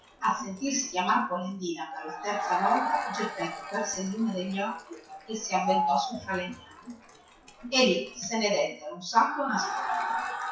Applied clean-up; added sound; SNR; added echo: classical method WPE with log-MMSE.